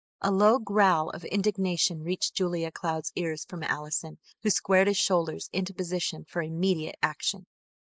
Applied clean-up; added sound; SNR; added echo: neural mask model Resemble Enhance denoiser.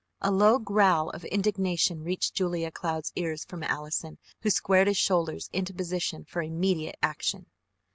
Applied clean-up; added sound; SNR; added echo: none; none; none; none.